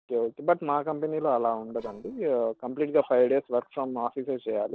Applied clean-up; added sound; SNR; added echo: neural separator model SepFormer DNS4.